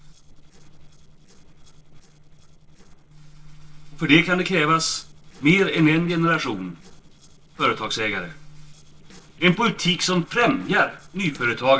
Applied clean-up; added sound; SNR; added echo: neural separator model SepFormer DNS4.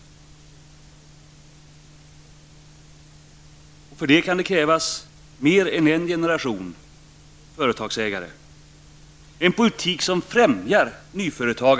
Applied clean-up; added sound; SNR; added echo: none; none; none; none.